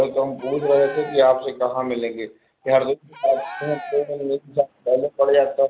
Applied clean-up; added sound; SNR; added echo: none; Cheering; 17 dB; none.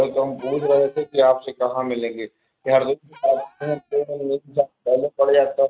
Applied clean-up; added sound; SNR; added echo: neural mask model RNNoise.